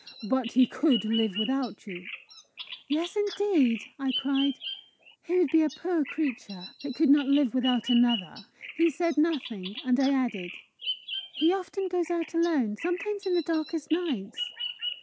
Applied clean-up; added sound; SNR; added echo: none; Bird vocalization, bird call, bird song; 12 dB; none.